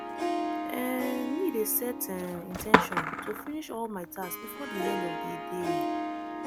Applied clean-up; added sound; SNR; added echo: none; Harp + Skateboard; -3 dB; none.